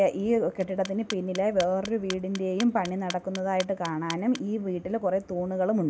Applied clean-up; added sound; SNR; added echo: none; Clock; 17 dB; none.